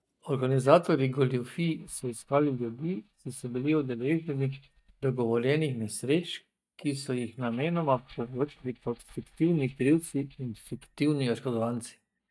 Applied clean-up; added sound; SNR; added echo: neural mask model DeepFilterNet 3.